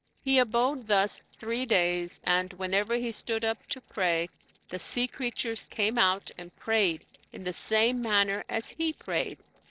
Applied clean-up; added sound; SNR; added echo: neural separator model SepFormer DNS4.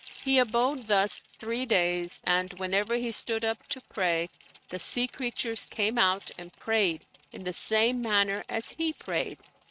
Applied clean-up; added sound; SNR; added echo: neural mask model RNNoise.